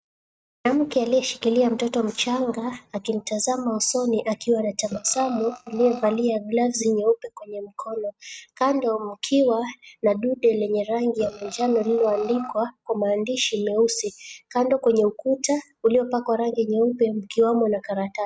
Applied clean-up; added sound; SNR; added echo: neural mask model RNNoise.